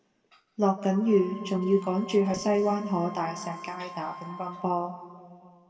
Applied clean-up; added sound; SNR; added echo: none; Wind instrument, woodwind instrument; 18 dB; reverberation time 1.8 s.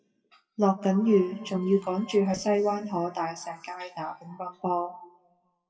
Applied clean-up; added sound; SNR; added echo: classical method WPE with log-MMSE.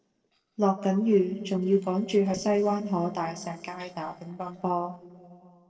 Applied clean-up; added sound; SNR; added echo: neural separator model SepFormer DNS4.